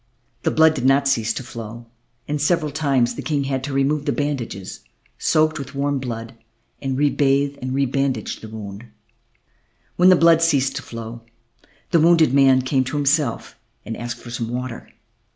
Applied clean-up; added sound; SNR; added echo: none; none; none; none.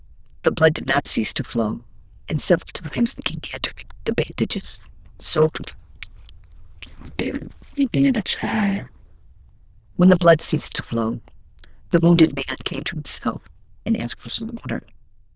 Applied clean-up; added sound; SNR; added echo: neural diffusion model UNIVERSE++.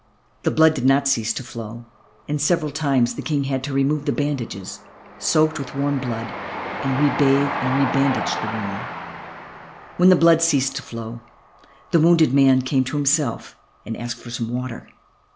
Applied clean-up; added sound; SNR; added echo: none; Train; 11 dB; none.